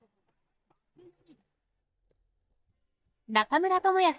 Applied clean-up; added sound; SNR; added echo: neural mask model DeepFilterNet 3.